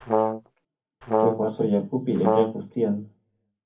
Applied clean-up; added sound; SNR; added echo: none; Brass instrument; -2 dB; reverberation time 0.3 s.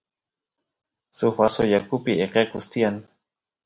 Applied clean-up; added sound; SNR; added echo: none; none; none; none.